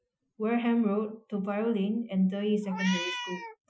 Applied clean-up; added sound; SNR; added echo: classical method Wiener filter.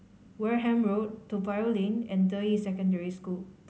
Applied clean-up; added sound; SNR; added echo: none; none; none; none.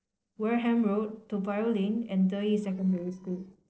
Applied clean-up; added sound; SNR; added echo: neural separator model SepFormer DNS4.